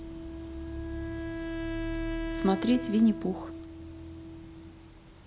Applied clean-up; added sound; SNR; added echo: none; Wind instrument, woodwind instrument; 6 dB; none.